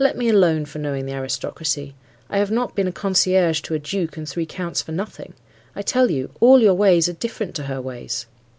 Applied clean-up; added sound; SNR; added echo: none; none; none; none.